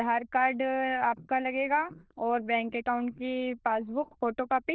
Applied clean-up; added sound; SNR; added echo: neural diffusion model UNIVERSE++.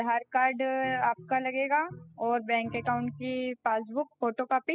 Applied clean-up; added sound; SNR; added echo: classical method spectral subtraction.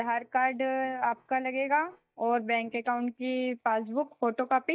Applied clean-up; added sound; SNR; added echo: neural mask model DeepFilterNet 3.